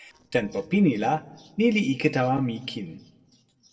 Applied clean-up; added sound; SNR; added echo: neural separator model SepFormer DNS4.